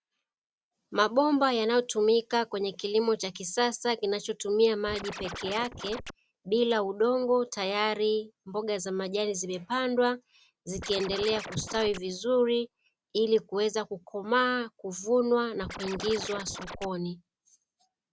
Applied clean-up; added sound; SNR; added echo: none; Scratching (performance technique); 11 dB; none.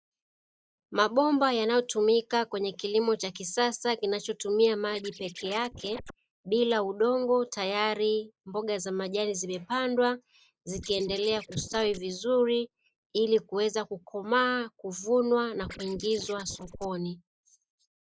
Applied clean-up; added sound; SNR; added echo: neural mask model Resemble Enhance denoiser.